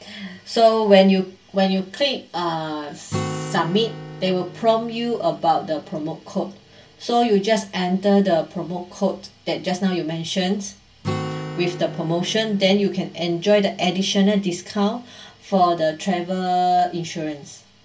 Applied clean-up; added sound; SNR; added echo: none; Acoustic guitar; 16 dB; reverberation time 0.2 s.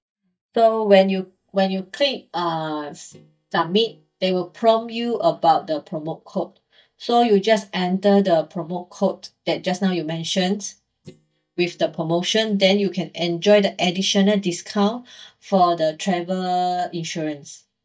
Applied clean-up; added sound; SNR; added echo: neural mask model DeepFilterNet 3.